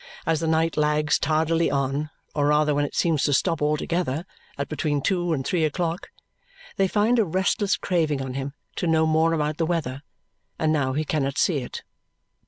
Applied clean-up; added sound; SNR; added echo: none; none; none; none.